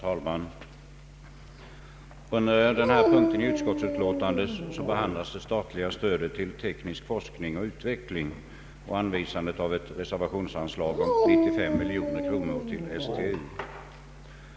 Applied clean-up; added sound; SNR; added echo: none; Dog; -3 dB; none.